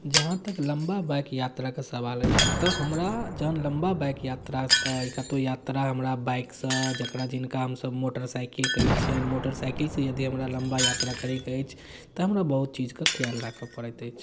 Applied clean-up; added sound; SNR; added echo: none; Shatter + Boom; 2 dB; none.